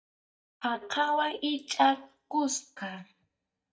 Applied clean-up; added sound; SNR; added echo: neural mask model DeepFilterNet 3.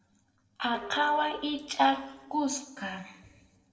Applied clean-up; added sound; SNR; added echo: neural separator model SepFormer DNS4.